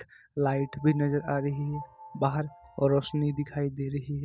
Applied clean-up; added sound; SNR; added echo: none; Piano; 19 dB; none.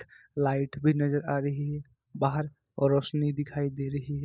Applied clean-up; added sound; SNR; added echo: neural mask model Resemble Enhance denoiser.